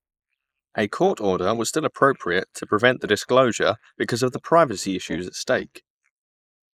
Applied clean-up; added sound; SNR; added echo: neural mask model Resemble Enhance denoiser.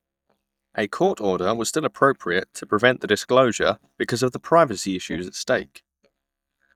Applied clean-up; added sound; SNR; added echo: neural mask model DeepFilterNet 3.